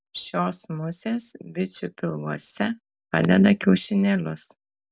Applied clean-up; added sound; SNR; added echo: none; none; none; none.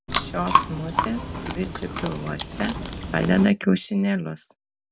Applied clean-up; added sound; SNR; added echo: none; Chewing, mastication; 2 dB; none.